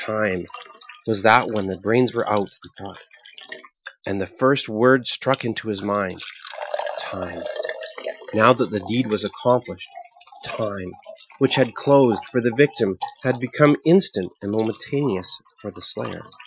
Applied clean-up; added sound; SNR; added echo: classical method Wiener filter.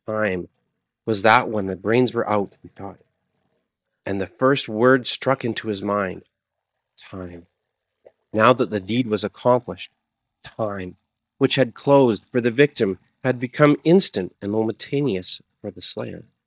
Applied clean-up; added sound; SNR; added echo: neural mask model DeepFilterNet 3.